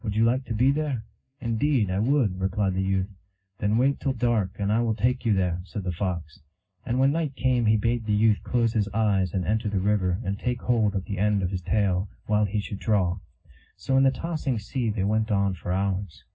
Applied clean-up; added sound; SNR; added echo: none; none; none; reverberation time 0.4 s.